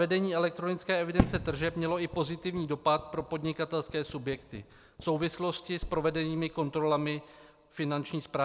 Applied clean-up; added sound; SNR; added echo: none; Fireworks; 9 dB; none.